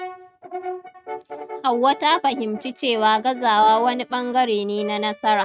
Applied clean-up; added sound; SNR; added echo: neural mask model RNNoise.